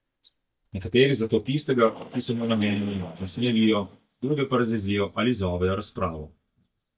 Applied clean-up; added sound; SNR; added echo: neural mask model DeepFilterNet 3.